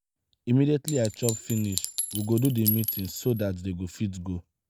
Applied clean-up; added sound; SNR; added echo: none; Chink, clink; 7 dB; none.